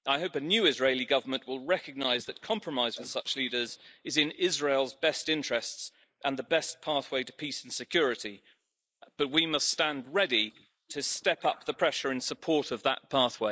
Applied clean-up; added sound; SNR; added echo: neural mask model Resemble Enhance denoiser.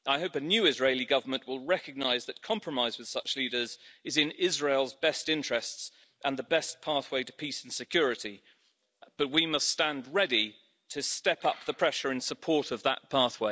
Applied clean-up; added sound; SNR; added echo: none; none; none; none.